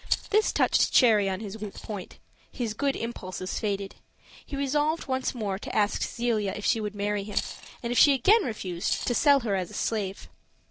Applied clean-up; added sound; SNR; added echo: neural separator model SepFormer DNS4.